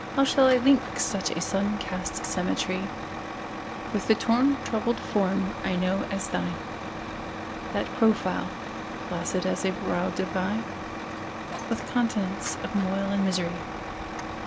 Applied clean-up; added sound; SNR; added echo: none; Truck; 6 dB; none.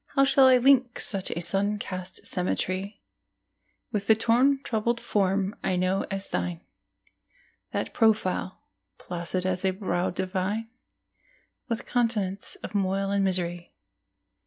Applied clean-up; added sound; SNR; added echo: none; none; none; none.